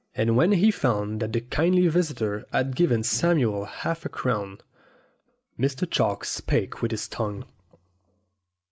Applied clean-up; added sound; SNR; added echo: none; none; none; none.